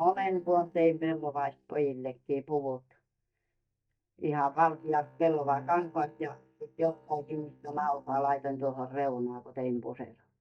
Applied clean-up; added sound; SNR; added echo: neural mask model DeepFilterNet 3.